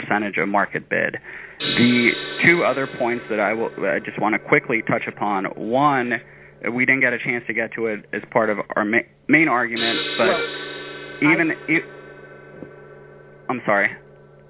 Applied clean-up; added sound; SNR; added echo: none; Gong; 12 dB; none.